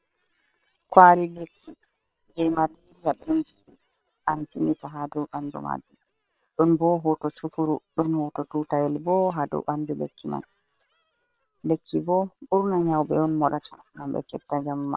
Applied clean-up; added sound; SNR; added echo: neural separator model SepFormer WHAM!.